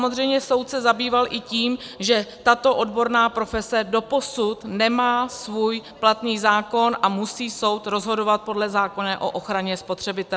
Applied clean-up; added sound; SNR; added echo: none; none; none; none.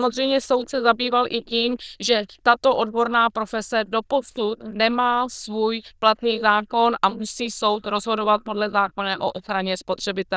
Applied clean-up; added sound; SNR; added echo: neural diffusion model UNIVERSE++.